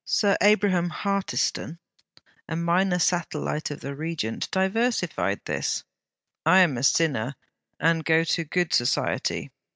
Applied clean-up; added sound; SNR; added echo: none; none; none; none.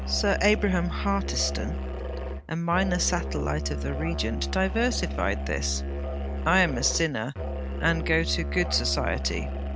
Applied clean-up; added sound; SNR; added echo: none; Musical instrument; 3 dB; none.